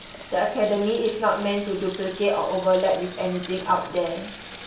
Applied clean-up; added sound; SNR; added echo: none; Sink (filling or washing) / Water tap, faucet; 14 dB; reverberation time 0.4 s.